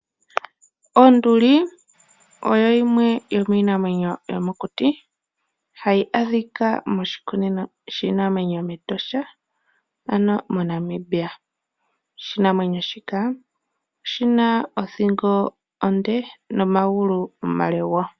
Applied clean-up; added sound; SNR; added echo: none; none; none; none.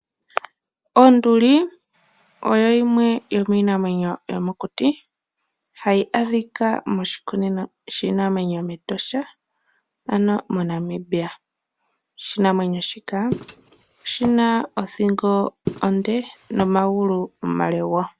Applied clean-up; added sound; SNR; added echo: none; Walk, footsteps; 13 dB; none.